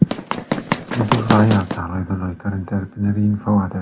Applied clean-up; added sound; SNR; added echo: none; Run; 3 dB; none.